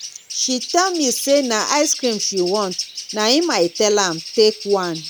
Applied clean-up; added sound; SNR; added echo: none; Bird; 12 dB; none.